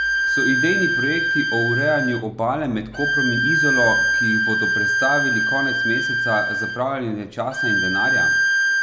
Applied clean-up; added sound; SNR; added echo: none; Bowed string instrument; -4 dB; none.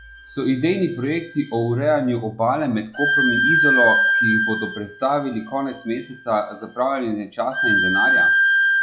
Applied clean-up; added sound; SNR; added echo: classical method log-MMSE.